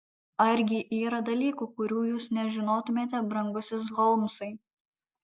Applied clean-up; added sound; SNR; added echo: none; none; none; none.